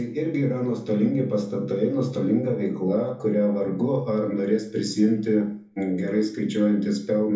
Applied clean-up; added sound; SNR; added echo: none; none; none; reverberation time 0.6 s.